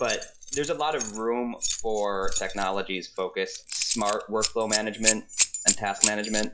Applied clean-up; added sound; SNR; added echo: classical method log-MMSE.